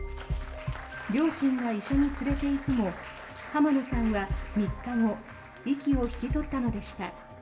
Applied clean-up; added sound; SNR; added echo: none; Applause; 17 dB; reverberation time 1.1 s.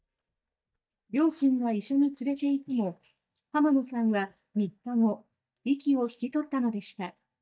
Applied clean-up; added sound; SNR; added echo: neural mask model DeepFilterNet 3.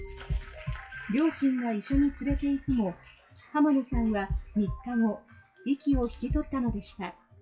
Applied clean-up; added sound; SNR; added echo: classical method WPE with log-MMSE.